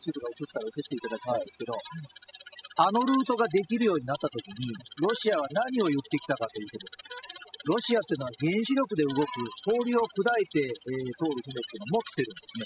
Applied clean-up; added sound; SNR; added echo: classical method spectral subtraction.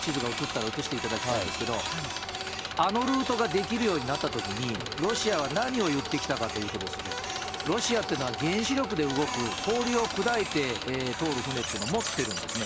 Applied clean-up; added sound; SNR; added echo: none; Engine + Printer; 4 dB; none.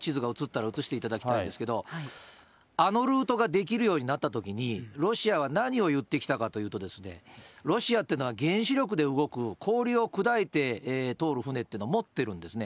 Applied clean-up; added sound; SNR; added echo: none; none; none; none.